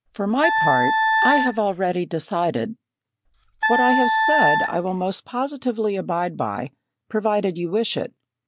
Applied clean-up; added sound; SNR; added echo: none; Wind instrument, woodwind instrument; -3 dB; none.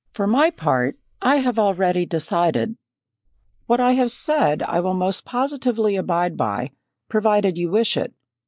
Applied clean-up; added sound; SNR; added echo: neural mask model Resemble Enhance denoiser.